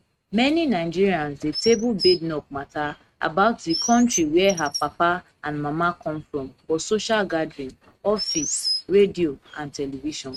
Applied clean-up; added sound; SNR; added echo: neural mask model RNNoise.